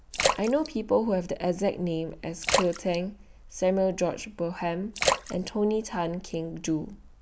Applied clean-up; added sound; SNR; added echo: none; Splash, splatter; 5 dB; none.